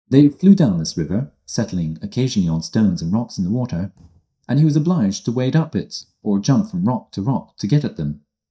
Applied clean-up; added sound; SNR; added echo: neural mask model DeepFilterNet 3.